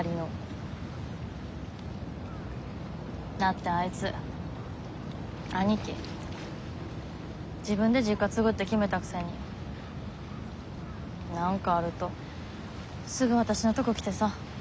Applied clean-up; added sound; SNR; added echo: none; none; none; none.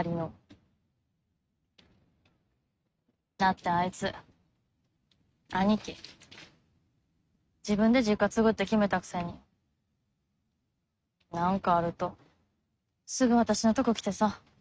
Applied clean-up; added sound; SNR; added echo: neural mask model RNNoise.